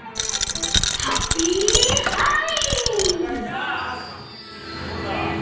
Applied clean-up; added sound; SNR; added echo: none; Coin (dropping); -2 dB; reverberation time 0.9 s.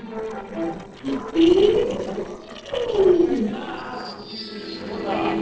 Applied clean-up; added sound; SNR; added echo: neural separator model SepFormer DNS4.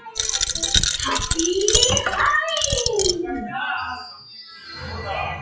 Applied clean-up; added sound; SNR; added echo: classical method WPE with log-MMSE.